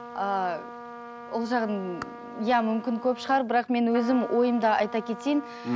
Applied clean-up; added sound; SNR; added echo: none; Trumpet; 14 dB; none.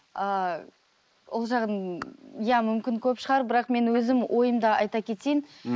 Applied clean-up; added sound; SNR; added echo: neural mask model Resemble Enhance denoiser.